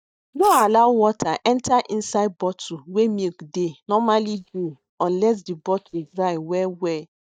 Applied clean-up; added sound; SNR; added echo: neural mask model DeepFilterNet 3.